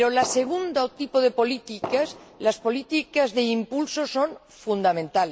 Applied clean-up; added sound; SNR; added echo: none; Fireworks; 15 dB; none.